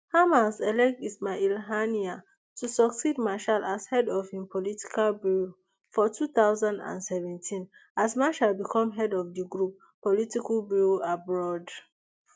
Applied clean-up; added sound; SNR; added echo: none; none; none; none.